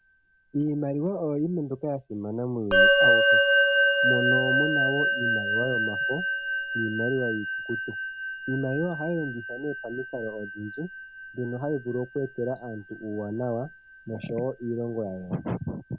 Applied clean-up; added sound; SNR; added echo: none; Musical instrument; -3 dB; none.